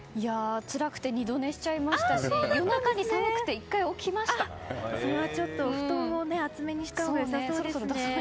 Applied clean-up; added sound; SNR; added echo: none; none; none; none.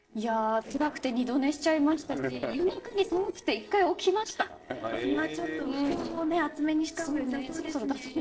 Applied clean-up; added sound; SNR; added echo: neural separator model SepFormer DNS4.